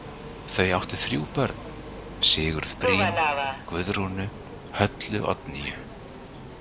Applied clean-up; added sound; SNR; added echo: none; Subway, metro, underground; 4 dB; none.